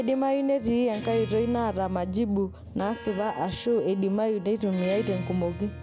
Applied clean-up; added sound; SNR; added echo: none; Guitar + Harp; 13 dB; none.